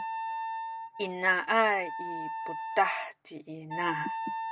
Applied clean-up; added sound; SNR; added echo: none; Wind instrument, woodwind instrument; 5 dB; none.